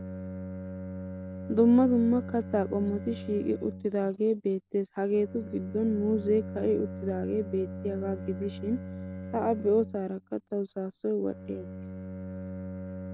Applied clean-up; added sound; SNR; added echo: none; Bowed string instrument; 10 dB; none.